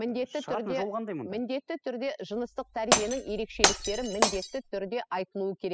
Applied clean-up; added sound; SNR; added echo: classical method spectral subtraction.